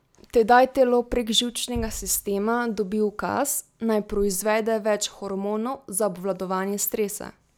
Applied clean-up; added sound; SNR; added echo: none; Bass drum; 19 dB; none.